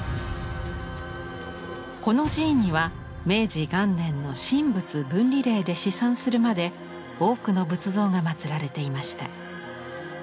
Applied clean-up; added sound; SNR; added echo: none; none; none; none.